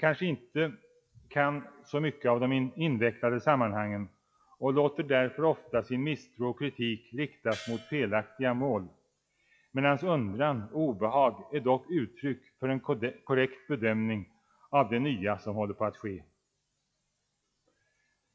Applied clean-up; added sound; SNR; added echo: classical method log-MMSE.